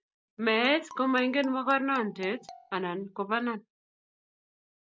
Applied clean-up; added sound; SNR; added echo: none; Marimba, xylophone; 19 dB; none.